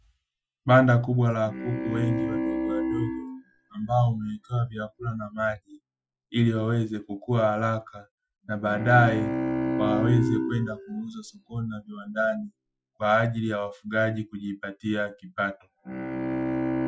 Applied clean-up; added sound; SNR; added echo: classical method Wiener filter.